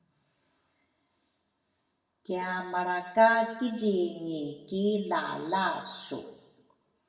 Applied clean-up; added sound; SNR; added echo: none; none; none; reverberation time 1.1 s.